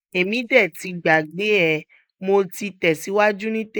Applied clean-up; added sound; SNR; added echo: neural mask model Resemble Enhance denoiser.